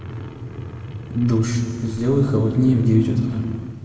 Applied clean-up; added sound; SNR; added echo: none; Truck; 12 dB; reverberation time 2.0 s.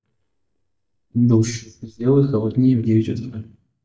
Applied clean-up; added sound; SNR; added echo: neural mask model DeepFilterNet 3.